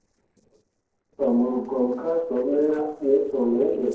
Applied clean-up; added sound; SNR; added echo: neural separator model SepFormer DNS4.